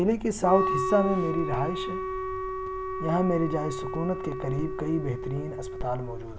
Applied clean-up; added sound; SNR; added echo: none; Wind instrument, woodwind instrument; 4 dB; none.